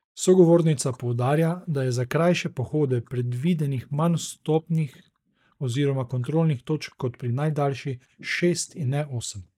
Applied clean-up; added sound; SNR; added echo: neural mask model DeepFilterNet 3.